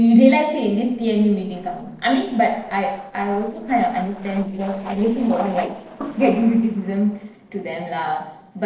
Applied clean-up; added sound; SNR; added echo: neural separator model SepFormer DNS4.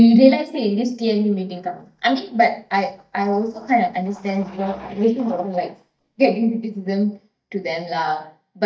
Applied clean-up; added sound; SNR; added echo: neural mask model DeepFilterNet 3.